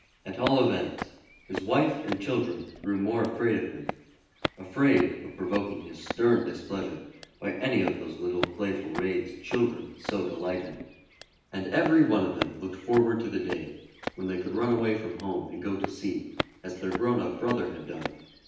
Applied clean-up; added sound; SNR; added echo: none; Walk, footsteps; 11 dB; reverberation time 0.9 s.